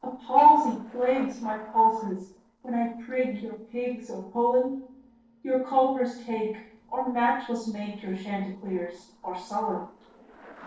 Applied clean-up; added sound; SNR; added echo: neural separator model SepFormer DNS4.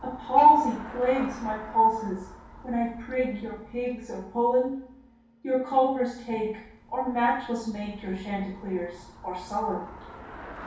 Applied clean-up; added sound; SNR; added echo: none; Traffic noise, roadway noise / Bicycle; 19 dB; reverberation time 0.6 s.